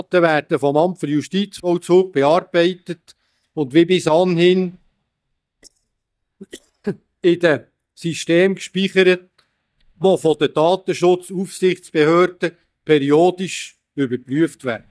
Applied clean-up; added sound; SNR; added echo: neural mask model DeepFilterNet 3.